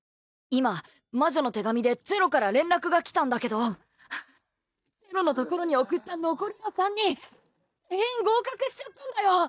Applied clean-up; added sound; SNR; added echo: neural mask model DeepFilterNet 3.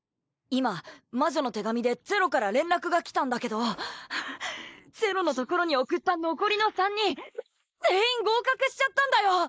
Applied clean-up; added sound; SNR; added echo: neural mask model Resemble Enhance denoiser.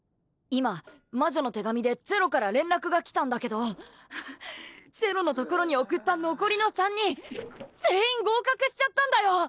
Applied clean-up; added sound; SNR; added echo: neural separator model SepFormer DNS4.